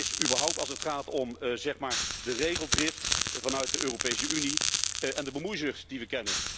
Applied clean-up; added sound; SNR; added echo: none; Crackle; -1 dB; none.